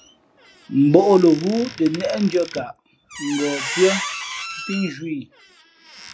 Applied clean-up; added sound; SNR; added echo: none; Squeak; 12 dB; none.